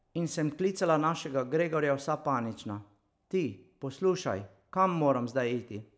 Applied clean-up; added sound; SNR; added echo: none; none; none; none.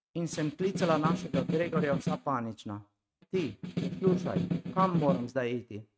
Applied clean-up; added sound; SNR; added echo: neural mask model RNNoise.